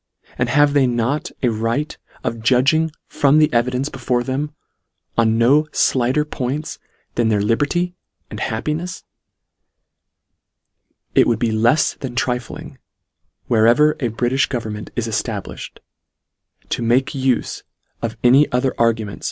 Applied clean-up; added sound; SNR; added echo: none; none; none; none.